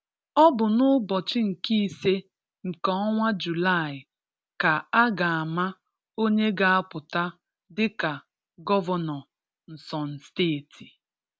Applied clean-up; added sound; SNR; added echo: none; none; none; none.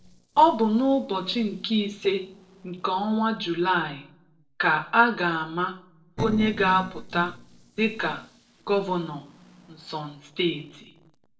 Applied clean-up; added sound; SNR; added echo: neural separator model SepFormer DNS4.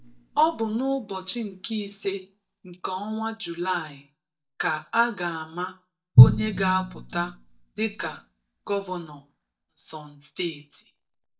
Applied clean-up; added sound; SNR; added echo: neural mask model DeepFilterNet 3.